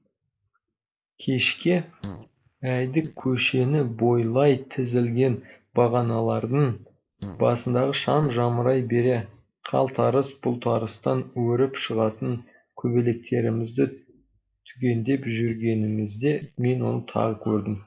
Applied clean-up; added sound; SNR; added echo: neural mask model Resemble Enhance denoiser.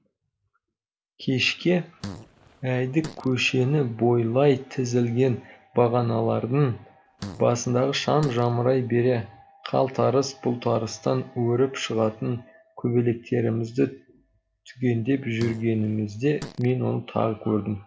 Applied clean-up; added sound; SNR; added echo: none; Fart; 17 dB; none.